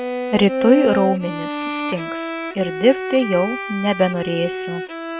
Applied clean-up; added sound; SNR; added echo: none; Bowed string instrument; 5 dB; none.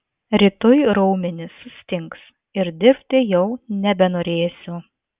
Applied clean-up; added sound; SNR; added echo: none; none; none; none.